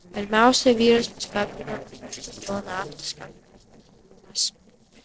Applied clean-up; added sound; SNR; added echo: neural separator model SepFormer DNS4.